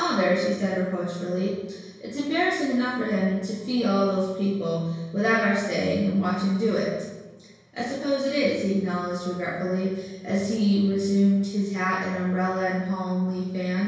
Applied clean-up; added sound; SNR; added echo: none; none; none; reverberation time 1.0 s.